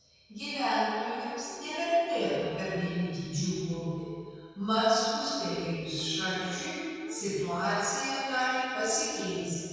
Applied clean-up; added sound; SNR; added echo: neural separator model SepFormer DNS4.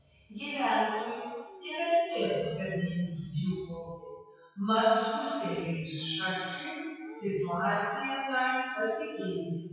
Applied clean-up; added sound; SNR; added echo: classical method WPE with log-MMSE.